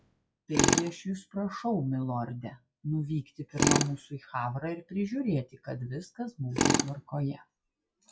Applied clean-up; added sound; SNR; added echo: classical method log-MMSE.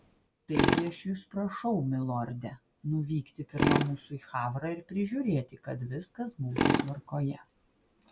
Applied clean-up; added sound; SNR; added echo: none; Tools; 0 dB; none.